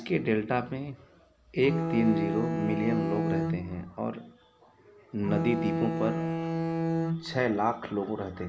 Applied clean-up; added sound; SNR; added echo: none; Bowed string instrument; -1 dB; none.